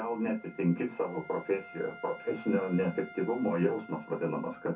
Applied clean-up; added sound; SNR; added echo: none; Wind instrument, woodwind instrument; 18 dB; reverberation time 0.3 s.